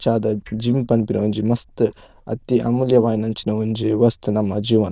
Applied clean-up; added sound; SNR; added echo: neural diffusion model UNIVERSE++.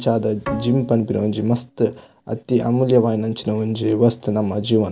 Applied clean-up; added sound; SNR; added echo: none; Bowed string instrument; 16 dB; none.